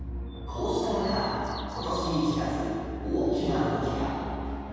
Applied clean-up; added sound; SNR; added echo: none; Bird vocalization, bird call, bird song; 17 dB; reverberation time 2.2 s.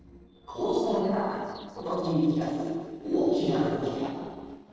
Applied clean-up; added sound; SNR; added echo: neural separator model SepFormer DNS4.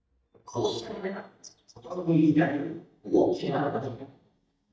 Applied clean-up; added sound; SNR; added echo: neural mask model DeepFilterNet 3.